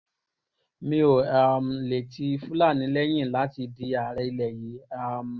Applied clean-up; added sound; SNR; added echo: none; none; none; none.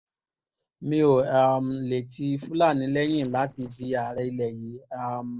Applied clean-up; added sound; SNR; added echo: neural separator model SepFormer DNS4.